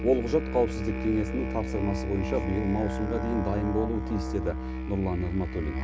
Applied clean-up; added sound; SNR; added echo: none; Musical instrument; 3 dB; reverberation time 0.3 s.